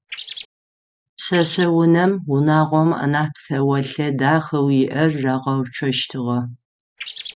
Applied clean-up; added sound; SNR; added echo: none; Bird; 14 dB; none.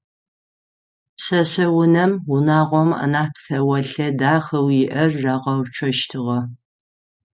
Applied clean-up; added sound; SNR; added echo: none; none; none; none.